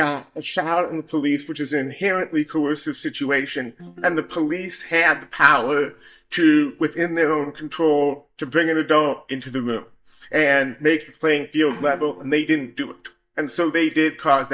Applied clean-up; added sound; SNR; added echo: neural mask model DeepFilterNet 3.